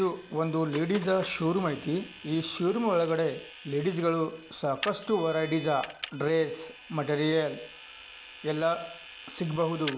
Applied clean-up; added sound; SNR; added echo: none; Vehicle; 15 dB; none.